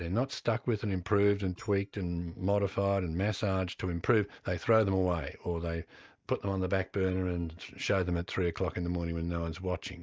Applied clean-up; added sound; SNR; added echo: neural mask model DeepFilterNet 3.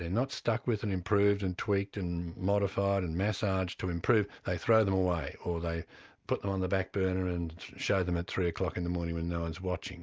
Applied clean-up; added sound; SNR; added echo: none; none; none; none.